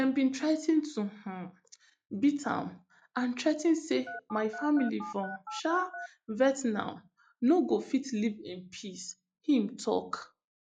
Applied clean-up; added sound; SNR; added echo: classical method log-MMSE.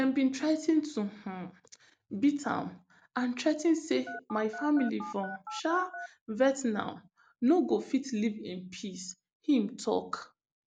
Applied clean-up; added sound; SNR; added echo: none; Telephone; 11 dB; none.